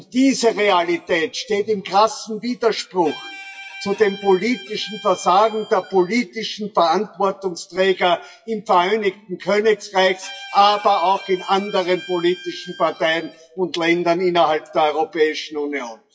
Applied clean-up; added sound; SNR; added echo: classical method WPE with log-MMSE.